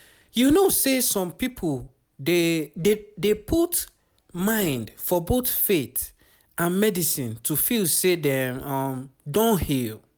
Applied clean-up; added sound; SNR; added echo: none; none; none; none.